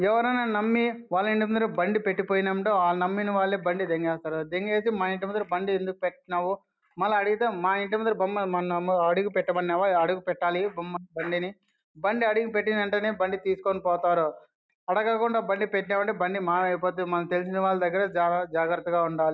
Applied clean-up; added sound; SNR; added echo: none; none; none; none.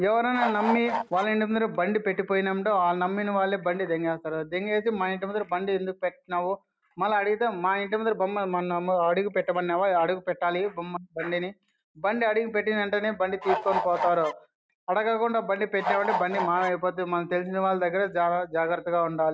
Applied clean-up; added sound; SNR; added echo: none; Bird / Fowl; 3 dB; none.